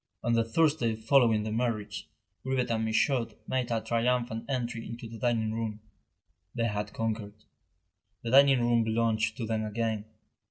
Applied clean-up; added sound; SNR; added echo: none; none; none; none.